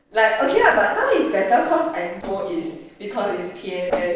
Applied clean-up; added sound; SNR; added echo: neural separator model SepFormer DNS4.